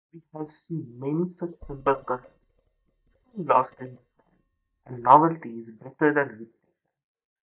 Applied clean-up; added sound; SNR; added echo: neural mask model DeepFilterNet 3.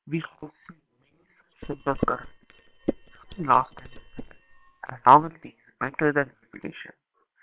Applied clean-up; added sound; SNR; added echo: neural separator model SepFormer WHAM!.